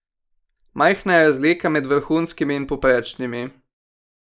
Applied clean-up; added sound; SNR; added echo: neural mask model Resemble Enhance denoiser.